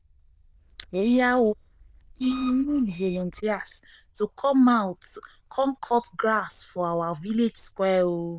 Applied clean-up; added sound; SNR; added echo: neural diffusion model UNIVERSE++.